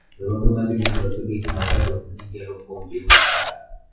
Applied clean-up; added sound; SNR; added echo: classical method WPE with log-MMSE.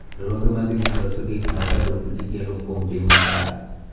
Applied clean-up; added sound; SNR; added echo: none; Camera; -3 dB; reverberation time 1.3 s.